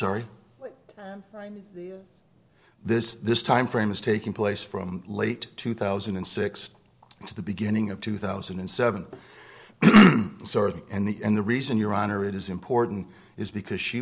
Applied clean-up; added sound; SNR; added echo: none; none; none; none.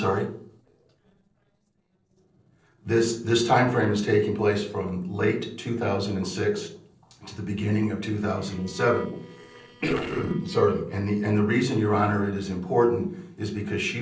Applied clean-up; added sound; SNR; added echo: neural separator model SepFormer DNS4.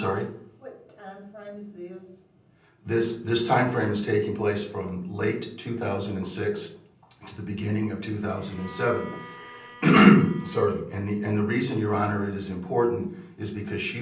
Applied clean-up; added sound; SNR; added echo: none; Bowed string instrument; 19 dB; reverberation time 0.6 s.